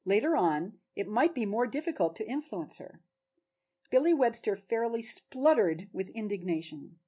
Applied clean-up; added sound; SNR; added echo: none; none; none; none.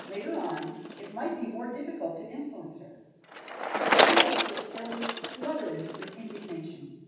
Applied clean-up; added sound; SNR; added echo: none; Bicycle; -4 dB; reverberation time 1.2 s.